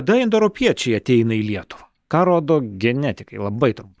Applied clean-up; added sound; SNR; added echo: neural mask model DeepFilterNet 3.